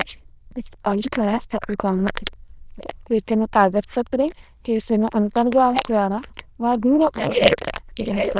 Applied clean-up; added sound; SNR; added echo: neural diffusion model UNIVERSE++.